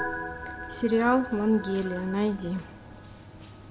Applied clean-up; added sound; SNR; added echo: none; Organ; 11 dB; none.